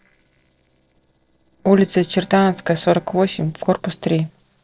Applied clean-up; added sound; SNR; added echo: neural separator model SepFormer DNS4.